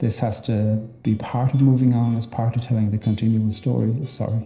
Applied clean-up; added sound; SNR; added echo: neural separator model SepFormer DNS4.